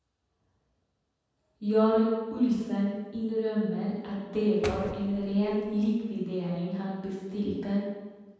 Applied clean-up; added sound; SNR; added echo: none; Door; 12 dB; reverberation time 1.2 s.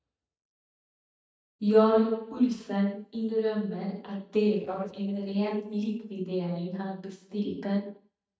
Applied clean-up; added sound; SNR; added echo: neural mask model DeepFilterNet 3.